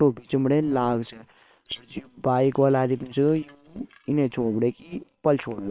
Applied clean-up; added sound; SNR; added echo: neural separator model SepFormer WHAM!.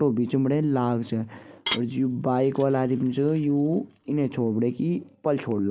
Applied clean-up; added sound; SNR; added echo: neural mask model Resemble Enhance denoiser.